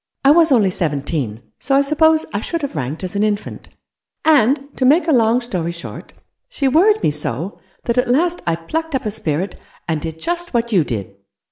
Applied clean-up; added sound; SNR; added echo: none; none; none; none.